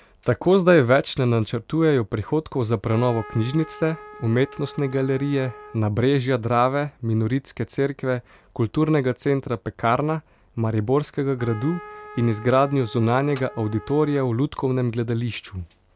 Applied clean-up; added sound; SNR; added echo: none; Trumpet; 19 dB; none.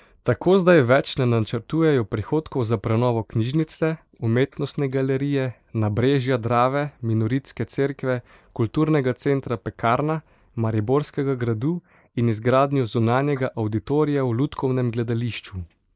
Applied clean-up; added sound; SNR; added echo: neural mask model Resemble Enhance denoiser.